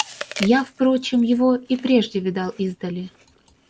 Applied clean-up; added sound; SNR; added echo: none; Chewing, mastication; 15 dB; none.